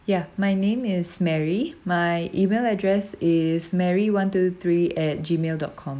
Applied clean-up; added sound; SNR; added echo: none; none; none; none.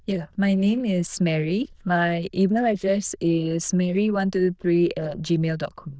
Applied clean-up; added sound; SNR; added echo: neural diffusion model UNIVERSE++.